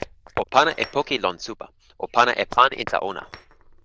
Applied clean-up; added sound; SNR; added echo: neural diffusion model UNIVERSE++.